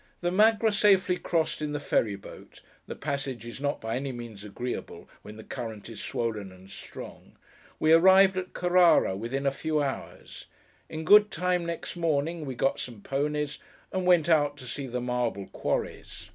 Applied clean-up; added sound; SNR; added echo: none; none; none; none.